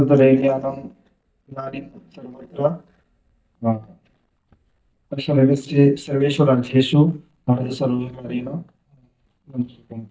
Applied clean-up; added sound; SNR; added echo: neural mask model DeepFilterNet 3.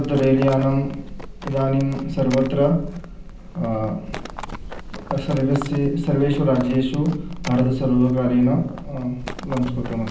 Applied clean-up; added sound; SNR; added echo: none; Livestock, farm animals, working animals; 12 dB; reverberation time 0.6 s.